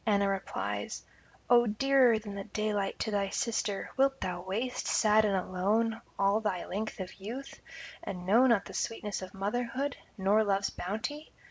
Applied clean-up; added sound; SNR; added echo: none; none; none; none.